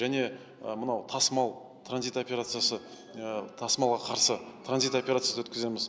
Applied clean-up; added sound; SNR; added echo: none; none; none; none.